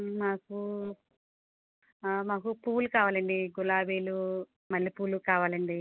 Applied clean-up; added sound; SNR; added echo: none; none; none; none.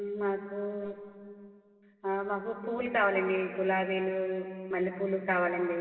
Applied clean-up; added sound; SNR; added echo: none; none; none; reverberation time 2.6 s.